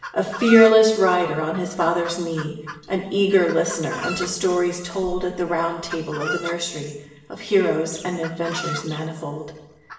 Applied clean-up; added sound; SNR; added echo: none; Chicken, rooster; 14 dB; reverberation time 0.9 s.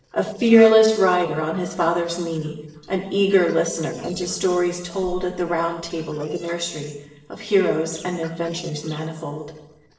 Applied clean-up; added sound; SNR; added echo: neural separator model SepFormer DNS4.